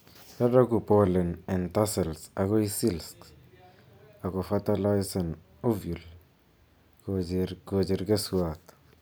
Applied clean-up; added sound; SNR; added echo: none; none; none; none.